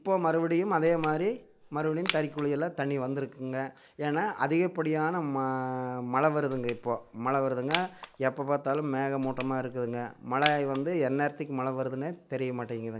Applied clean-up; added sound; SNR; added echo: none; Crushing; 10 dB; none.